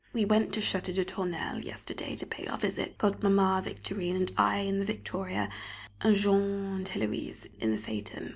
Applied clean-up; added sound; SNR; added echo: none; none; none; none.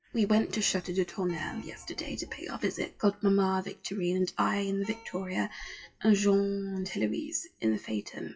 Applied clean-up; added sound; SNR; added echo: classical method WPE with log-MMSE.